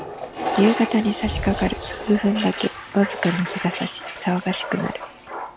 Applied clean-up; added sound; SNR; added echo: none; Toilet flush; 7 dB; none.